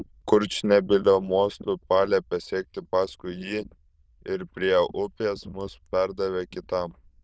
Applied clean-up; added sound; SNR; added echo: neural diffusion model UNIVERSE++.